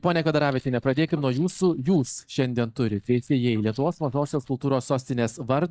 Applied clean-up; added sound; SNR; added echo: neural mask model DeepFilterNet 3.